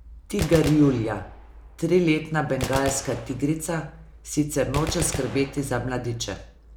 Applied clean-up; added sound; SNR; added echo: none; Gunshot, gunfire; 11 dB; none.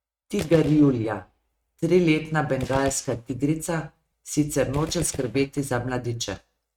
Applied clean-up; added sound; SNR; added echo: neural mask model RNNoise.